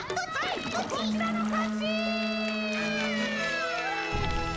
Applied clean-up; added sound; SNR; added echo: none; Drip / Trickle, dribble / Water / Splash, splatter + Bowed string instrument; 11 dB; none.